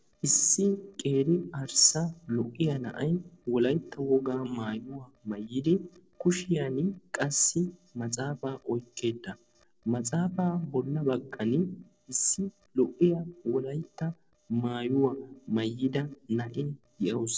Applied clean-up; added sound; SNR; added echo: neural separator model SepFormer DNS4.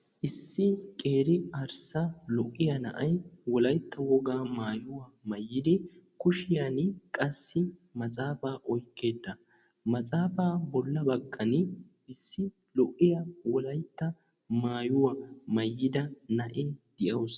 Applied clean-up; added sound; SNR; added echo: none; none; none; none.